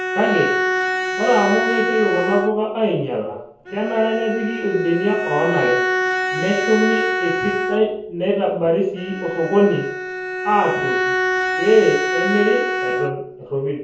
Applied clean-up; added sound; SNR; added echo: none; Bowed string instrument; 2 dB; reverberation time 0.7 s.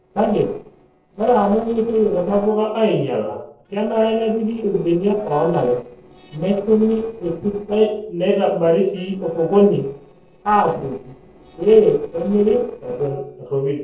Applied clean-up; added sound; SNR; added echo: neural separator model SepFormer DNS4.